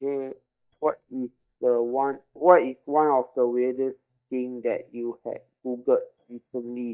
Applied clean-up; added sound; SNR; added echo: neural mask model DeepFilterNet 3.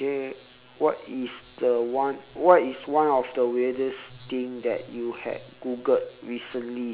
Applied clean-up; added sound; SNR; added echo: none; none; none; none.